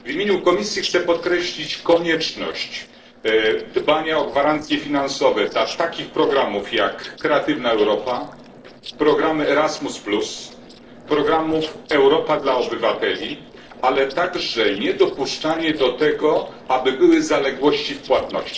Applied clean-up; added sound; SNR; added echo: neural separator model SepFormer DNS4.